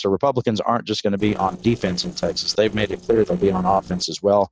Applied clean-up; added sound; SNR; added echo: neural separator model SepFormer DNS4.